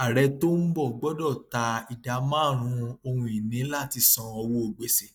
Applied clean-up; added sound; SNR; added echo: neural mask model DeepFilterNet 3.